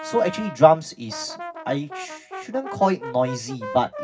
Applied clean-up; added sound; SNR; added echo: none; Brass instrument; 13 dB; reverberation time 0.4 s.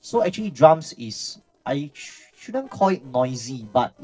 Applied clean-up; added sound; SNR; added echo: neural separator model SepFormer DNS4.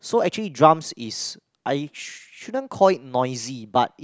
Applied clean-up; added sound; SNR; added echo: none; none; none; none.